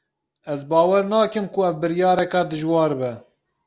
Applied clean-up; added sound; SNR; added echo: none; none; none; none.